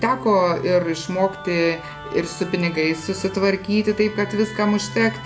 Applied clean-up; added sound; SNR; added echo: none; Musical instrument; 14 dB; none.